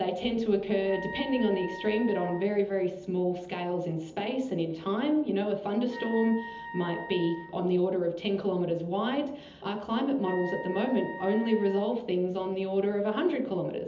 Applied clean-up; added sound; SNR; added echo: none; Wind instrument, woodwind instrument; 14 dB; reverberation time 1.2 s.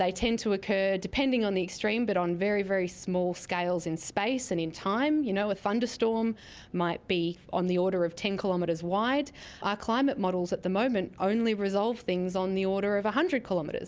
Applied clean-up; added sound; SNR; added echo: none; none; none; none.